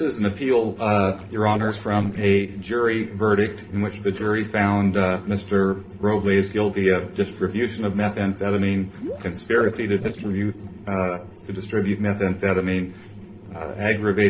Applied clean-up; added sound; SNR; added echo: neural separator model SepFormer DNS4.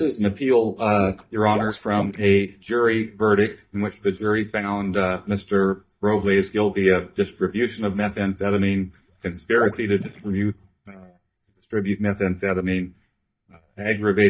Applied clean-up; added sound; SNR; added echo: neural mask model DeepFilterNet 3.